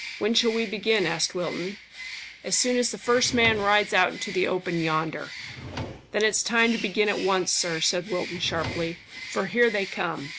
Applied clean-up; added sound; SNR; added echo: none; Drawer open or close + Bird; 12 dB; none.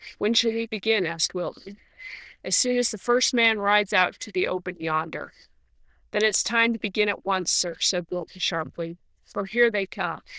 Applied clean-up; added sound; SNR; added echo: neural diffusion model UNIVERSE++.